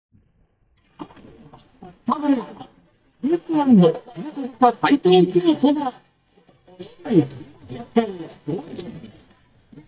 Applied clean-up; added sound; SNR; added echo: neural mask model DeepFilterNet 3.